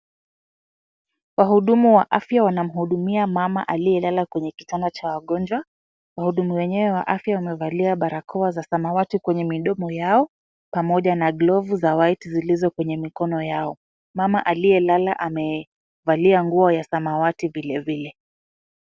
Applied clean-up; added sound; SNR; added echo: none; none; none; none.